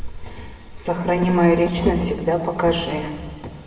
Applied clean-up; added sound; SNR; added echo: none; none; none; reverberation time 1.5 s.